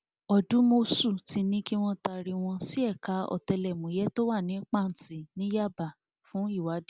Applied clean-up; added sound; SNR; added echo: none; none; none; none.